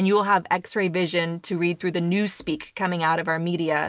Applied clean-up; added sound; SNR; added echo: none; none; none; none.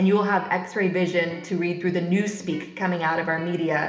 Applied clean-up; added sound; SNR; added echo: none; Electric guitar; 19 dB; reverberation time 1.0 s.